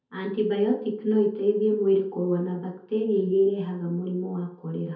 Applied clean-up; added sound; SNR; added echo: none; none; none; reverberation time 0.5 s.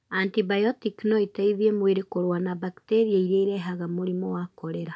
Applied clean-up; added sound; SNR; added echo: none; none; none; none.